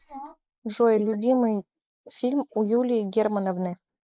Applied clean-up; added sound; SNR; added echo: neural mask model Resemble Enhance denoiser.